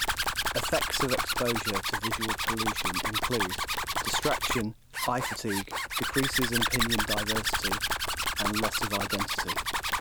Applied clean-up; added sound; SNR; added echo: none; Zipper (clothing); -4 dB; none.